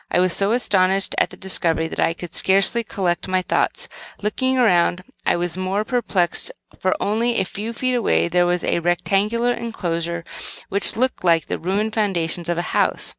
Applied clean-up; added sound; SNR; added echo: neural mask model DeepFilterNet 3.